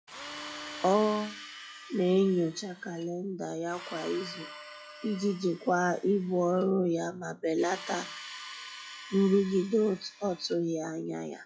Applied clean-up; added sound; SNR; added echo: classical method log-MMSE.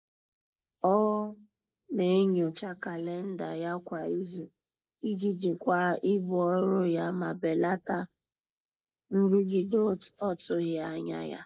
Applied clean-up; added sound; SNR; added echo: neural mask model Resemble Enhance denoiser.